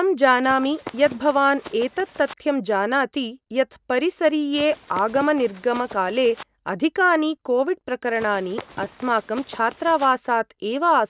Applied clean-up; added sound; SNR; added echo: none; Run; 18 dB; none.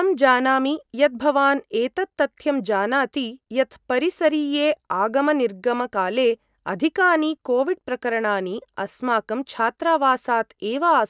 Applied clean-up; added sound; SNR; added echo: none; none; none; none.